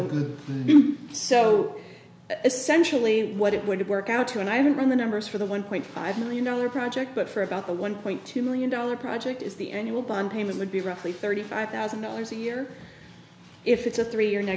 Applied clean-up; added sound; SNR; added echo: none; none; none; none.